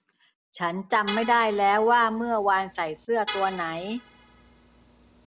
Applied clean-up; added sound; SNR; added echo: none; Vehicle horn, car horn, honking; 14 dB; none.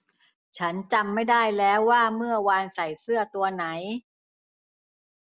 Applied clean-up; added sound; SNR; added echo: none; none; none; none.